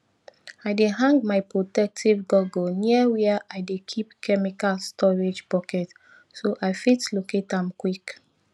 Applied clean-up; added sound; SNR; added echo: none; none; none; none.